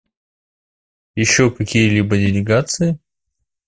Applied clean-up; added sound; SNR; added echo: neural mask model DeepFilterNet 3.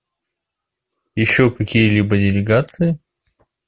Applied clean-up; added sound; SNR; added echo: none; none; none; none.